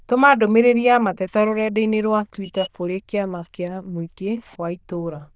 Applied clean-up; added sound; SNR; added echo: neural diffusion model UNIVERSE++.